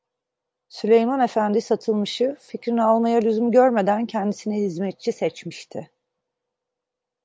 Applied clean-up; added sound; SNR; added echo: none; none; none; none.